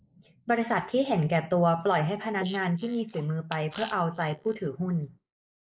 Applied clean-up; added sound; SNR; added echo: neural mask model Resemble Enhance denoiser.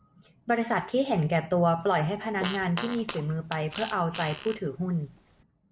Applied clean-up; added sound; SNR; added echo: none; Fart; 13 dB; none.